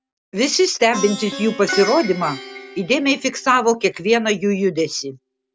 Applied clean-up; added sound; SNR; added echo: none; Plucked string instrument; 14 dB; none.